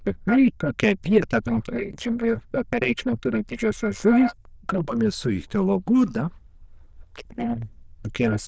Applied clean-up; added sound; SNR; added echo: neural diffusion model UNIVERSE++.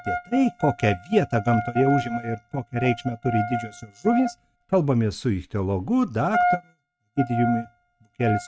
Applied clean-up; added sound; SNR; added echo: neural mask model RNNoise.